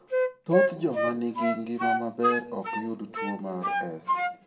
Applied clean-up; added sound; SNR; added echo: none; Wind instrument, woodwind instrument; -2 dB; reverberation time 1.3 s.